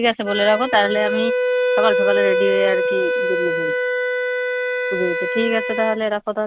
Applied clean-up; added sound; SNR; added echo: none; Wind instrument, woodwind instrument; -1 dB; none.